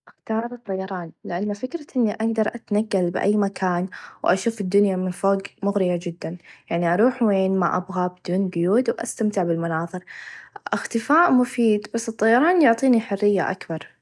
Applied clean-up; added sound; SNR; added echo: none; none; none; none.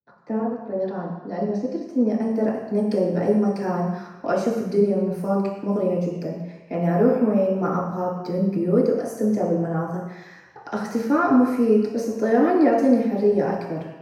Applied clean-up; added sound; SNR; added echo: none; none; none; reverberation time 0.9 s.